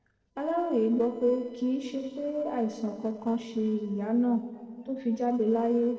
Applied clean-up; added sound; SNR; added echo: neural separator model SepFormer DNS4.